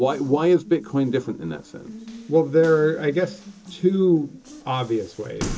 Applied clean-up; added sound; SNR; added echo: none; Water tap, faucet; 16 dB; reverberation time 0.2 s.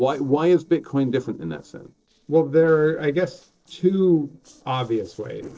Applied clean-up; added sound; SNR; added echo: neural separator model SepFormer DNS4.